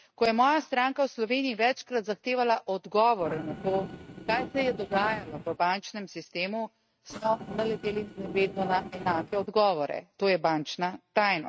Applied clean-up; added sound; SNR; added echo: neural mask model RNNoise.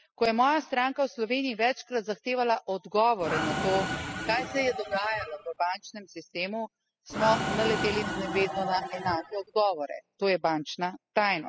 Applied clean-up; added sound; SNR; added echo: classical method spectral subtraction.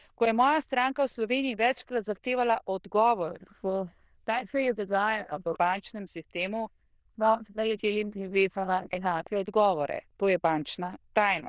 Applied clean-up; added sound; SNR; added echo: neural diffusion model UNIVERSE++.